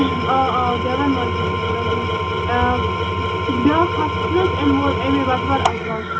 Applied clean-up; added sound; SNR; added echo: none; Engine / Tools; -1 dB; reverberation time 0.2 s.